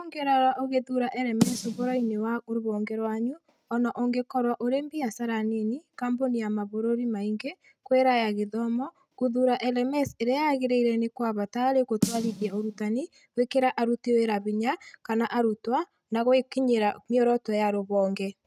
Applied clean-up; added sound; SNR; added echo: neural mask model RNNoise.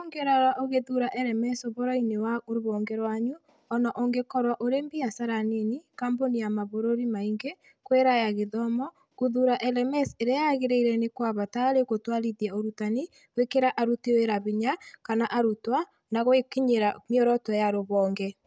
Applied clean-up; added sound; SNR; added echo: none; none; none; none.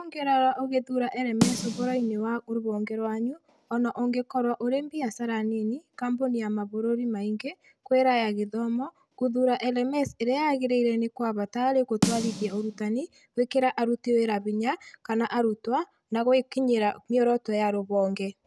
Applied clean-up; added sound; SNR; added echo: none; Snare drum; 6 dB; none.